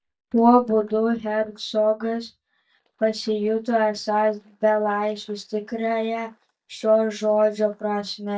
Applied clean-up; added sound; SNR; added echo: neural mask model DeepFilterNet 3.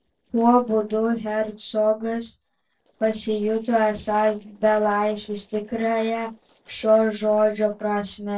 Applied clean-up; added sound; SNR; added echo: neural separator model SepFormer DNS4.